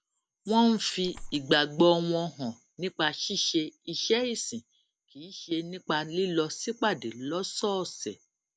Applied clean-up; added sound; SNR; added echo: none; Bird; 12 dB; none.